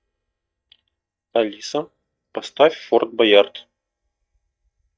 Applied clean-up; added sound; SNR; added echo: neural mask model DeepFilterNet 3.